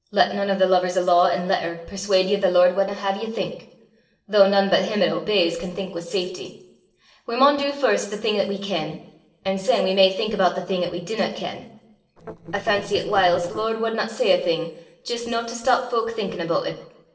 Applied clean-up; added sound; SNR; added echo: neural separator model SepFormer DNS4.